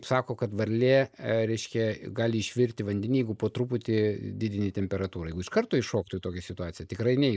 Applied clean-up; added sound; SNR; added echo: neural mask model Resemble Enhance denoiser.